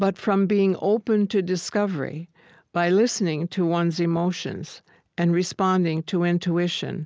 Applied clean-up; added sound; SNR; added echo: none; none; none; none.